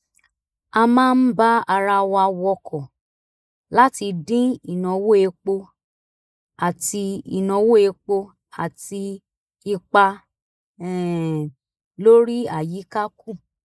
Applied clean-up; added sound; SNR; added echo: neural mask model Resemble Enhance denoiser.